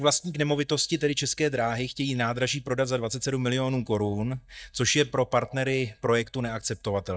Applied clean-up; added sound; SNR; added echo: neural mask model DeepFilterNet 3.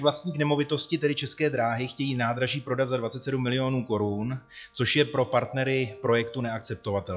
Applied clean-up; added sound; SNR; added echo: classical method log-MMSE.